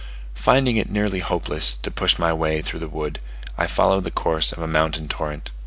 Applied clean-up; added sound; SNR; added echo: none; none; none; none.